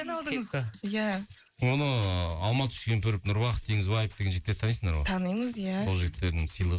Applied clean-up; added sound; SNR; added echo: neural mask model Resemble Enhance denoiser.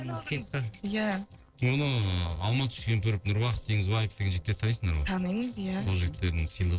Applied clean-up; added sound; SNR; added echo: neural separator model SepFormer DNS4.